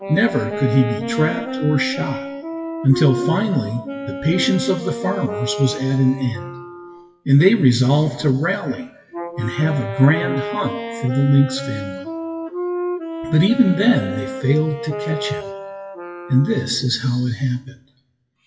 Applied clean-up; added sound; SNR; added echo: classical method WPE with log-MMSE.